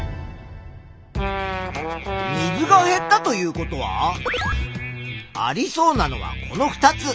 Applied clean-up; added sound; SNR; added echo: none; none; none; none.